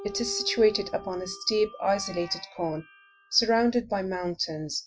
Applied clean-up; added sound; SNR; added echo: classical method Wiener filter.